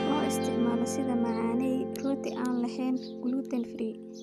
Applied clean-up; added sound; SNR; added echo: none; Guitar; 2 dB; none.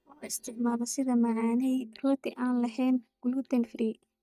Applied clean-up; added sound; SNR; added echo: neural mask model DeepFilterNet 3.